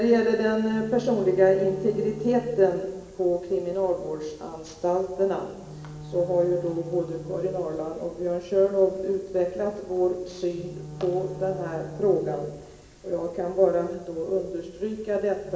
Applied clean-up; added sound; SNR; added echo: none; Wind instrument, woodwind instrument; 17 dB; reverberation time 1.1 s.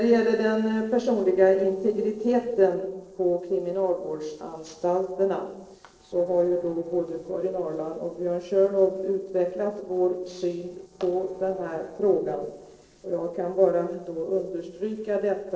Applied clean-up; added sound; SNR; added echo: neural separator model SepFormer DNS4.